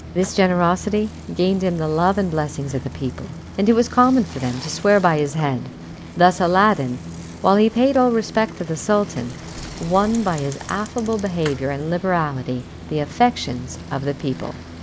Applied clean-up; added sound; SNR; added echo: none; Bicycle; 14 dB; none.